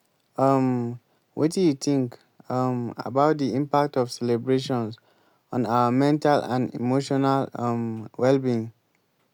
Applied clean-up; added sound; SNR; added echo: none; none; none; none.